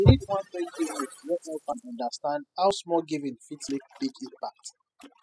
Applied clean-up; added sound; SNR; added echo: classical method spectral subtraction.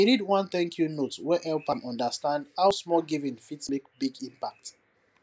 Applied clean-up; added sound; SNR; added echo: none; none; none; none.